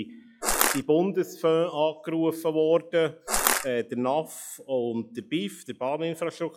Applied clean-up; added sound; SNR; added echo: classical method log-MMSE.